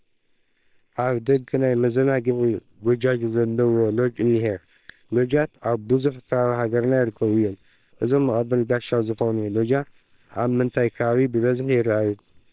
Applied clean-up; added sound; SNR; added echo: neural separator model SepFormer WHAM!.